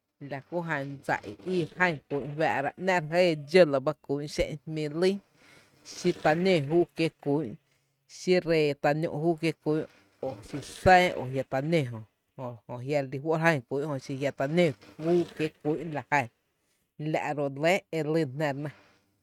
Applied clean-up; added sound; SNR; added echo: neural mask model RNNoise.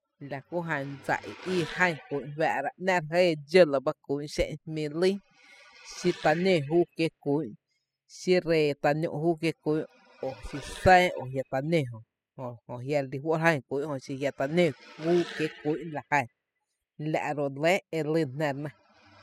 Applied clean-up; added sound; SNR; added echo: classical method spectral subtraction.